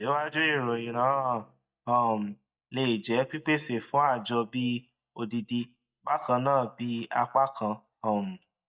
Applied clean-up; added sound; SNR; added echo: neural mask model DeepFilterNet 3.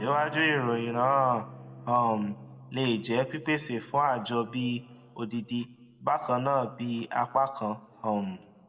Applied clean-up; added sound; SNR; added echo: none; Electric guitar / Strum; 19 dB; reverberation time 1.5 s.